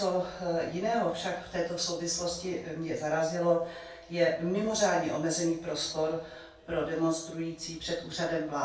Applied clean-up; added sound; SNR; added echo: none; none; none; reverberation time 0.3 s.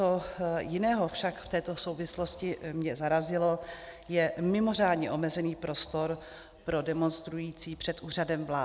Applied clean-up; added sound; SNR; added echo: none; none; none; none.